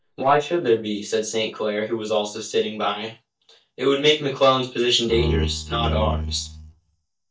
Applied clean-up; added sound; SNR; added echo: neural mask model DeepFilterNet 3.